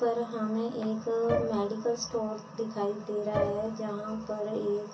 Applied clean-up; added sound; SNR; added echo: none; Bowed string instrument; 4 dB; reverberation time 0.3 s.